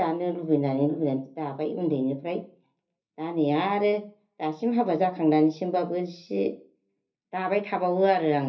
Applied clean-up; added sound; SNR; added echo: none; none; none; reverberation time 0.3 s.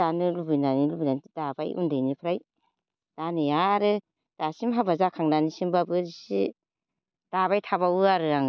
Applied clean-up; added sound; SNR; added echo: none; none; none; none.